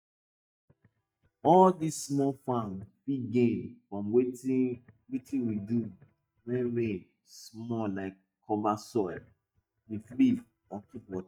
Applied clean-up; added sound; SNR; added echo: neural mask model DeepFilterNet 3.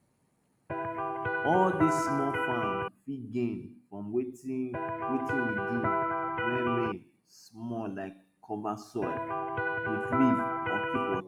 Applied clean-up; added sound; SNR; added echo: none; Electric guitar; -3 dB; none.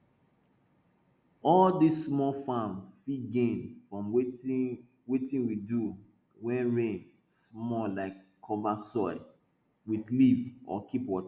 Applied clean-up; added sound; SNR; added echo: none; none; none; none.